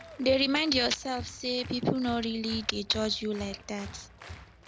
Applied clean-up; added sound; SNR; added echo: none; Applause; 15 dB; none.